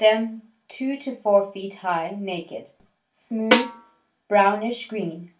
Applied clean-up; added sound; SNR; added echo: none; Snare drum; 0 dB; reverberation time 0.3 s.